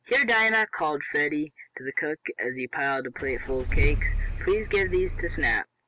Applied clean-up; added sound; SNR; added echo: none; Engine starting / Car; 1 dB; none.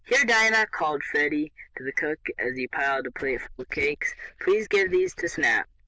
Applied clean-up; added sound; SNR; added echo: neural diffusion model UNIVERSE++.